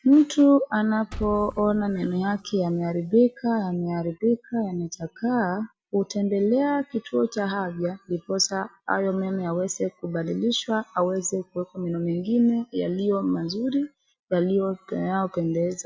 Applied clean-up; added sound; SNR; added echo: none; Liquid; 19 dB; none.